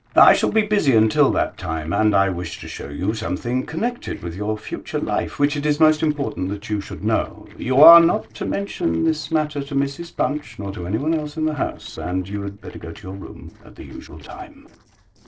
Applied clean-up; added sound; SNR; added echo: neural separator model SepFormer DNS4.